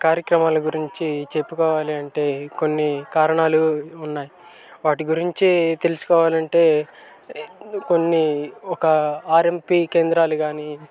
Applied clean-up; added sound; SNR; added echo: none; none; none; none.